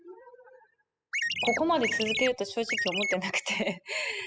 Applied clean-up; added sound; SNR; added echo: classical method spectral subtraction.